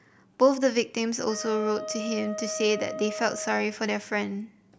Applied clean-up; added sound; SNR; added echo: none; Wind instrument, woodwind instrument; 10 dB; none.